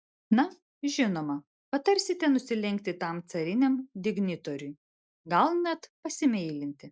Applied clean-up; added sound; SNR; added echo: none; none; none; none.